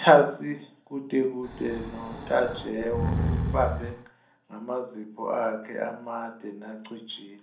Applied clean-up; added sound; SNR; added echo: none; Breathing; 3 dB; reverberation time 0.6 s.